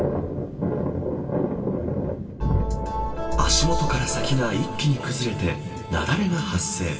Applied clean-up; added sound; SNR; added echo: none; none; none; reverberation time 2.4 s.